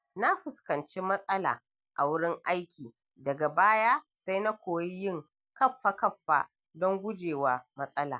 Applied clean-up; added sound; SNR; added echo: none; none; none; none.